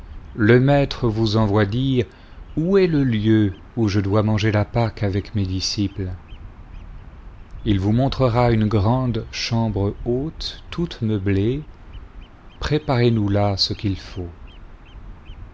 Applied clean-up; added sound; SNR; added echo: none; Bird vocalization, bird call, bird song; 16 dB; none.